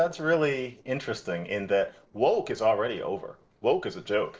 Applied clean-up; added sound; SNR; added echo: neural separator model SepFormer DNS4.